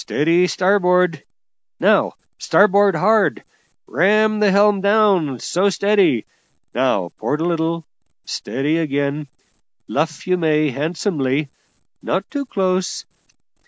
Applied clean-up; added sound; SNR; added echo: none; none; none; none.